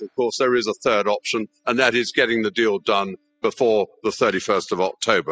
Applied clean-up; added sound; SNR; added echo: classical method spectral subtraction.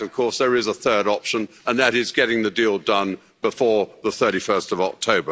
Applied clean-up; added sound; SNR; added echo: none; none; none; none.